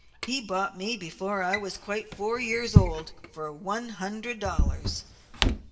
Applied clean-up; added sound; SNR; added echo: none; Drawer open or close; -3 dB; reverberation time 1.4 s.